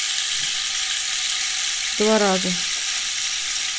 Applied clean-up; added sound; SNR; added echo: none; Rattle (instrument); -4 dB; none.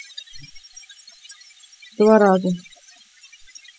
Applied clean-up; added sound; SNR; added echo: classical method spectral subtraction.